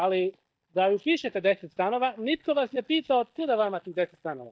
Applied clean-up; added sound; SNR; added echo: neural mask model DeepFilterNet 3.